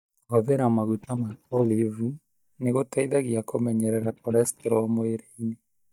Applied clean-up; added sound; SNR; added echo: neural mask model DeepFilterNet 3.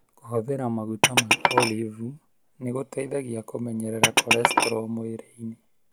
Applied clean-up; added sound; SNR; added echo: none; Glass; -3 dB; none.